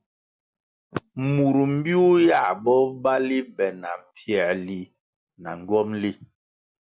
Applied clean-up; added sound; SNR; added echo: none; none; none; none.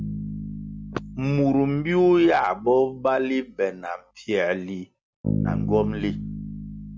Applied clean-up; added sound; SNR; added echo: none; Bass guitar; 8 dB; none.